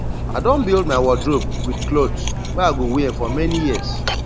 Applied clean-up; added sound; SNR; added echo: none; Cutlery, silverware; 2 dB; none.